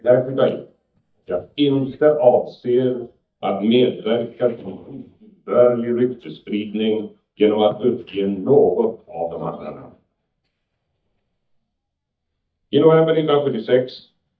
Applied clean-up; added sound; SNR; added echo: neural mask model DeepFilterNet 3.